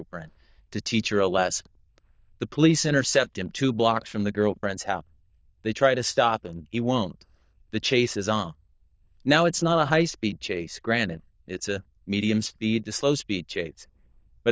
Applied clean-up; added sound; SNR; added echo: neural diffusion model UNIVERSE++.